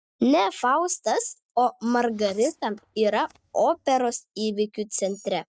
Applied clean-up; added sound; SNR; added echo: neural mask model DeepFilterNet 3.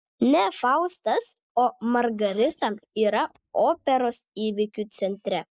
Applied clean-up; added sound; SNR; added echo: neural mask model Resemble Enhance denoiser.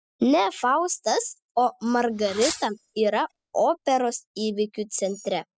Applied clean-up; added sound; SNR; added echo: classical method spectral subtraction.